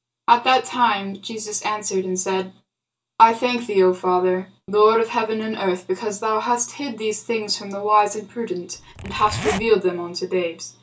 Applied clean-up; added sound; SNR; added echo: none; Zipper (clothing); 9 dB; reverberation time 0.2 s.